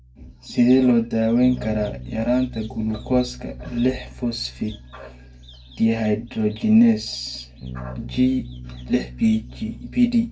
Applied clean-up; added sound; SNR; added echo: none; Bass guitar; 15 dB; reverberation time 0.2 s.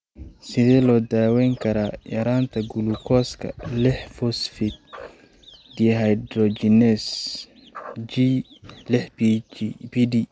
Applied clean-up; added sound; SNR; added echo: none; none; none; none.